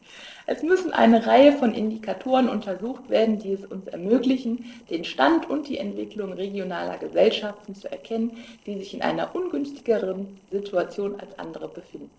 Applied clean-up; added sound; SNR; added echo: neural separator model SepFormer DNS4.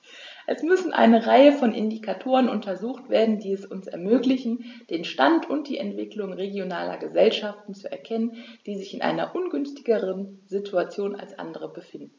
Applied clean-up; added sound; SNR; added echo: none; none; none; none.